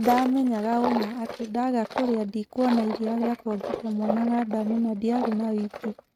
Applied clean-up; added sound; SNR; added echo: neural mask model RNNoise.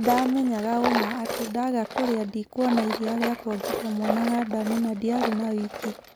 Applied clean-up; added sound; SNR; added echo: none; Tools; 6 dB; none.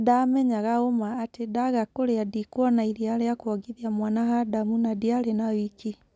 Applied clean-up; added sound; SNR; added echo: none; none; none; none.